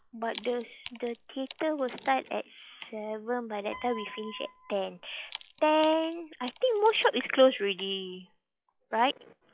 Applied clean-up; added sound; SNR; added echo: classical method log-MMSE.